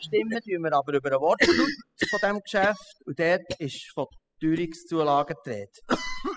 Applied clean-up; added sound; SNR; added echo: classical method spectral subtraction.